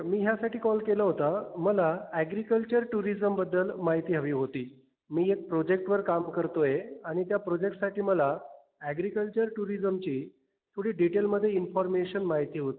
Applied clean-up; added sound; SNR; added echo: none; none; none; none.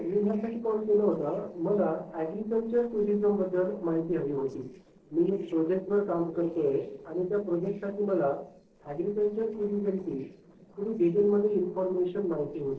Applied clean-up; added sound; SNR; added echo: neural separator model SepFormer DNS4.